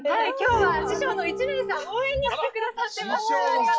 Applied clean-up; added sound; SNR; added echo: classical method WPE with log-MMSE.